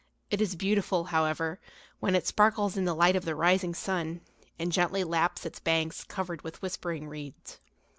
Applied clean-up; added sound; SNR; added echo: none; none; none; none.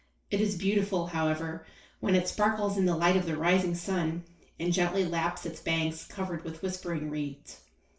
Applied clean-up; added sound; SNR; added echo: none; none; none; reverberation time 0.3 s.